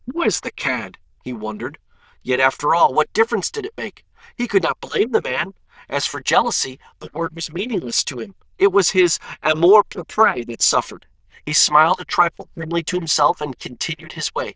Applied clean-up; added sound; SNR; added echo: neural diffusion model UNIVERSE++.